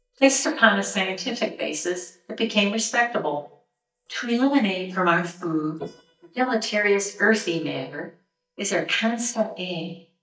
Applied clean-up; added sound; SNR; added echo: neural mask model DeepFilterNet 3.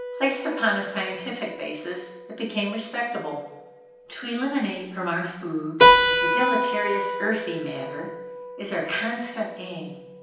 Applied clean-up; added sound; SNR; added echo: none; Keyboard (musical); -3 dB; reverberation time 0.9 s.